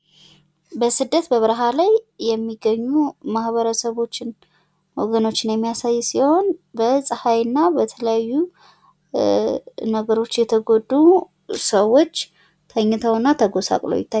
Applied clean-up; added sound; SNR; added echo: none; none; none; none.